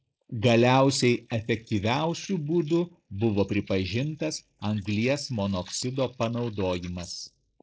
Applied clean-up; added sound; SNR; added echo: neural mask model Resemble Enhance denoiser.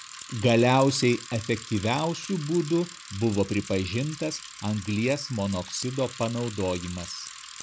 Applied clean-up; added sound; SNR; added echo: none; Bicycle + Scissors; 15 dB; none.